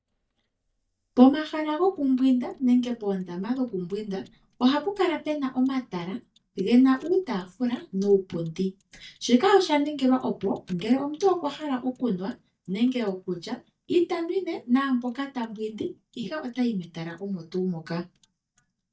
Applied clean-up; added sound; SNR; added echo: neural mask model DeepFilterNet 3.